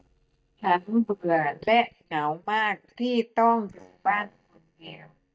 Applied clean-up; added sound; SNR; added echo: neural mask model DeepFilterNet 3.